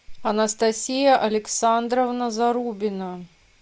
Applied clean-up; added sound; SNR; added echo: none; none; none; none.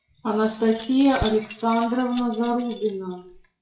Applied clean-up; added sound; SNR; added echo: classical method WPE with log-MMSE.